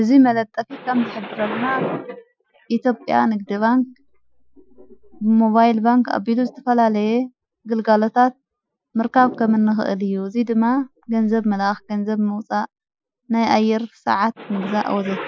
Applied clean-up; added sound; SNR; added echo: classical method Wiener filter.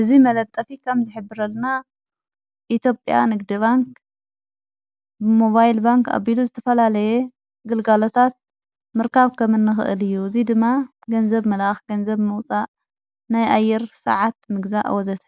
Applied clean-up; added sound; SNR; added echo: none; none; none; none.